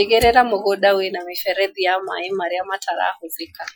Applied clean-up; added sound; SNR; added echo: classical method Wiener filter.